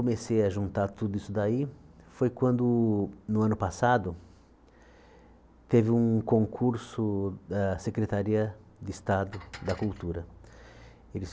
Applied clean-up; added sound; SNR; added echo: none; Dishes, pots, and pans; 20 dB; none.